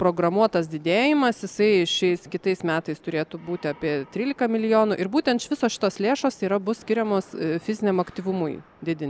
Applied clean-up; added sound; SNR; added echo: none; none; none; none.